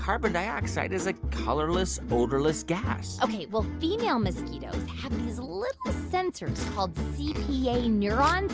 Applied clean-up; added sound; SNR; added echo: none; none; none; none.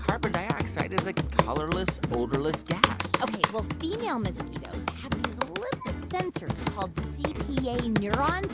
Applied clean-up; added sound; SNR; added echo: none; Computer keyboard; -1 dB; none.